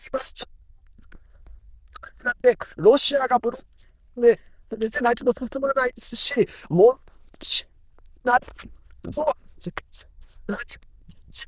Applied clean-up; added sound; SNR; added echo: neural diffusion model UNIVERSE++.